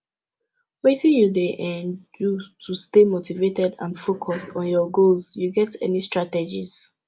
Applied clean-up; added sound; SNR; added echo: none; none; none; none.